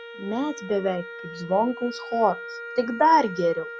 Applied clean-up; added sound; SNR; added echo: none; Wind instrument, woodwind instrument; 13 dB; none.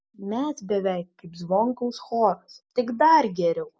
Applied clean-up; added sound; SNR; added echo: none; none; none; none.